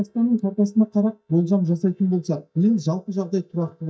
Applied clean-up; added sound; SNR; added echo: neural mask model DeepFilterNet 3.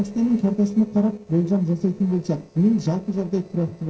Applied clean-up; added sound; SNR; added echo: neural separator model SepFormer DNS4.